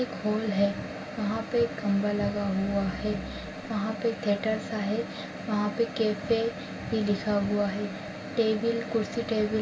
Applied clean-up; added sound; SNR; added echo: none; Growling; 15 dB; reverberation time 0.2 s.